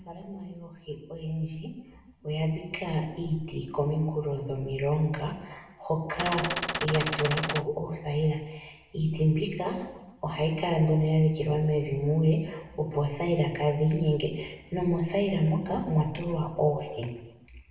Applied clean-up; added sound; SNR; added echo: none; Gunshot, gunfire; 3 dB; reverberation time 1.0 s.